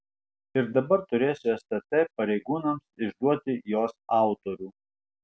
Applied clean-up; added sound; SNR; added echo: none; none; none; none.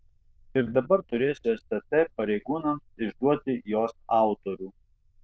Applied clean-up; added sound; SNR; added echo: neural diffusion model UNIVERSE++.